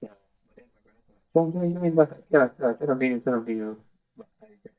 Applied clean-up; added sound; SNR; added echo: neural mask model DeepFilterNet 3.